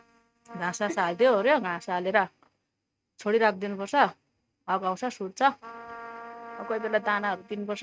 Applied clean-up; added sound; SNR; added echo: neural mask model RNNoise.